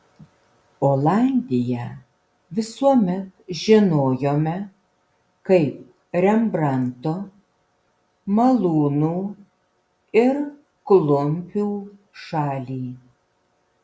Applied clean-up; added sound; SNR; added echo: none; none; none; none.